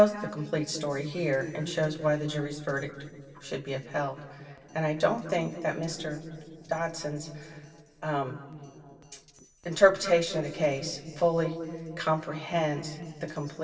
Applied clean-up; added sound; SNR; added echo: neural separator model SepFormer DNS4.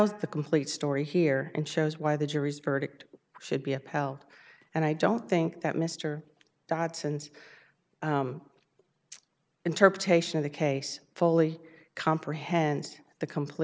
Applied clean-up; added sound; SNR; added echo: none; none; none; none.